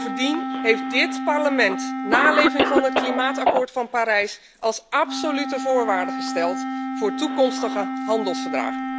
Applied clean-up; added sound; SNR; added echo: none; Wind instrument, woodwind instrument + Cough; 2 dB; none.